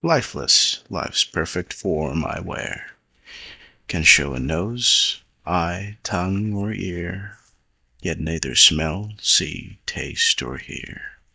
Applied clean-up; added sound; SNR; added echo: neural mask model DeepFilterNet 3.